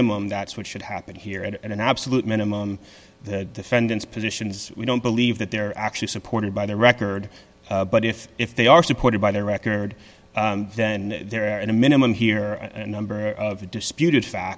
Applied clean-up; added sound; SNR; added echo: none; none; none; none.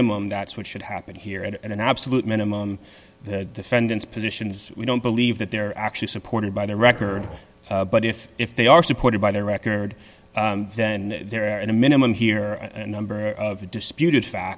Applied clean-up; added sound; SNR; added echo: none; Dog; 15 dB; none.